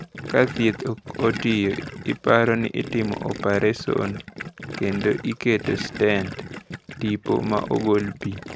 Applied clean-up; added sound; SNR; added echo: none; Gurgling; 11 dB; none.